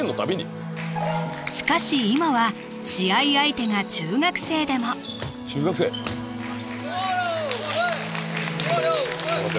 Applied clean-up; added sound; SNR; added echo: none; none; none; none.